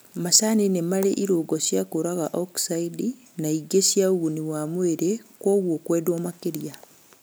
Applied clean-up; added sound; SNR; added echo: none; none; none; none.